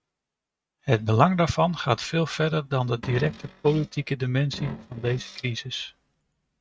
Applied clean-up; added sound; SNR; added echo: neural mask model RNNoise.